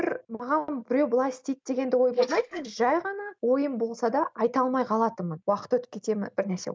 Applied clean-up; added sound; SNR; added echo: neural mask model Resemble Enhance denoiser.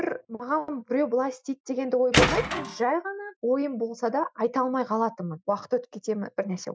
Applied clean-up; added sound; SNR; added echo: classical method Wiener filter.